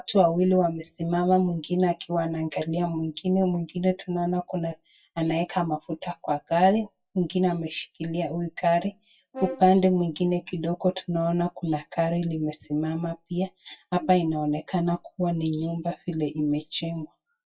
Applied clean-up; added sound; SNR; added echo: classical method WPE with log-MMSE.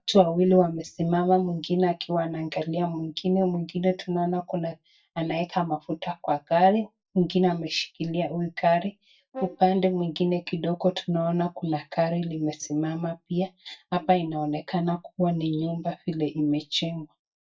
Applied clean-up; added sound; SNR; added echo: neural mask model DeepFilterNet 3.